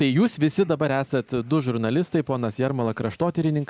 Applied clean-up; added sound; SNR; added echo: none; none; none; none.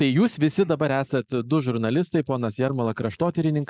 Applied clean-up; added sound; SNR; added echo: neural mask model Resemble Enhance denoiser.